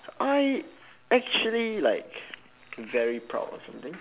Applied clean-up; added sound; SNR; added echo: none; none; none; none.